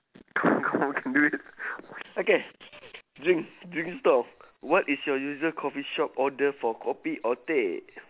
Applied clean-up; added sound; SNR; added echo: none; none; none; none.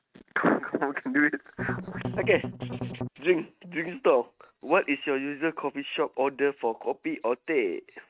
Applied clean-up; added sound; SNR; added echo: neural mask model RNNoise.